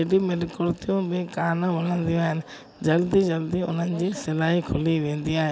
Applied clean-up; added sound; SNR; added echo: none; none; none; none.